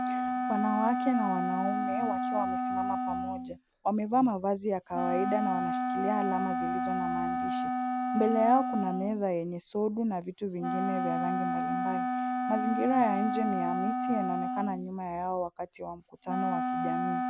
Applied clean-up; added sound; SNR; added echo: none; Wind instrument, woodwind instrument; 0 dB; none.